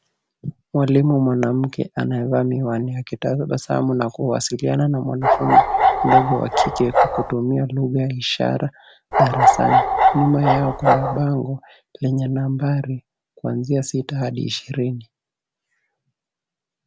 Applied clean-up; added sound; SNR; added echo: none; Bark; -5 dB; none.